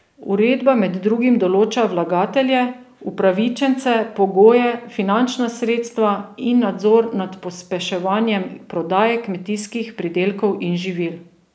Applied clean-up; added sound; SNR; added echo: none; none; none; none.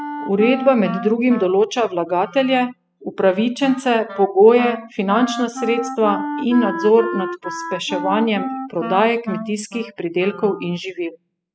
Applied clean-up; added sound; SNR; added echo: classical method spectral subtraction.